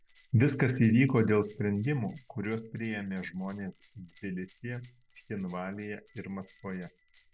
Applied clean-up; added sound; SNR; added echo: none; Bell; 18 dB; none.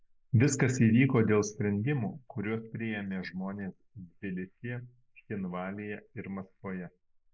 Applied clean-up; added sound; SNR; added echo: neural mask model Resemble Enhance denoiser.